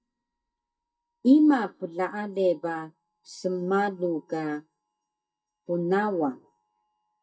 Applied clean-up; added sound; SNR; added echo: neural mask model DeepFilterNet 3.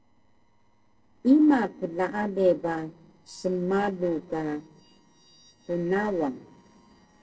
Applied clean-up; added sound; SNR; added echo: neural separator model SepFormer DNS4.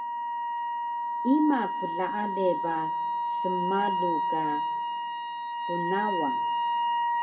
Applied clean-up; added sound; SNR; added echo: none; Wind instrument, woodwind instrument; -3 dB; reverberation time 1.2 s.